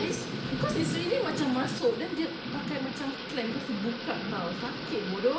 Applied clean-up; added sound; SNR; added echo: none; Thunder / Rain; 3 dB; reverberation time 0.8 s.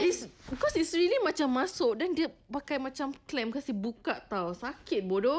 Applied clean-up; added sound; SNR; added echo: none; none; none; none.